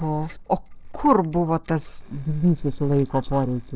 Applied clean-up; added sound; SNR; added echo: neural separator model SepFormer DNS4.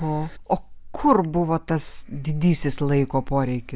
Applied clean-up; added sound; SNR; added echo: none; none; none; none.